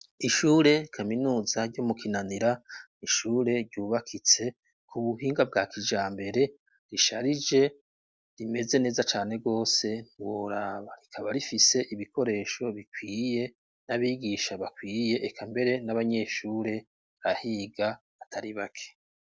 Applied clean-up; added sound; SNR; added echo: none; none; none; none.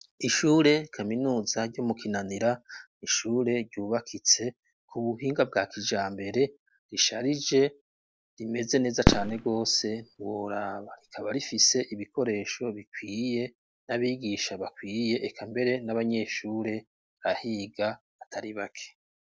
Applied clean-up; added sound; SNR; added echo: none; Fireworks; 1 dB; none.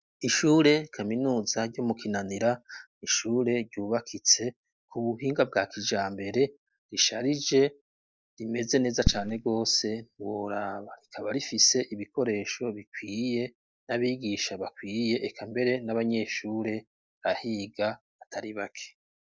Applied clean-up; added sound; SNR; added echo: neural mask model DeepFilterNet 3.